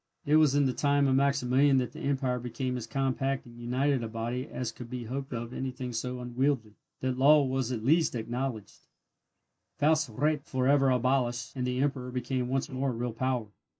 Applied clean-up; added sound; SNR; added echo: neural mask model Resemble Enhance denoiser.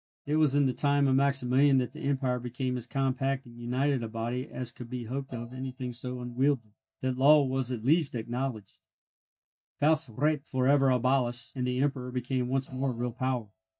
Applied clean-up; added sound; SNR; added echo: neural mask model DeepFilterNet 3.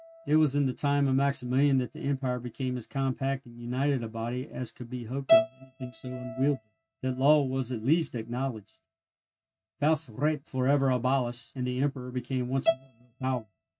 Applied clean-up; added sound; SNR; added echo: neural mask model RNNoise.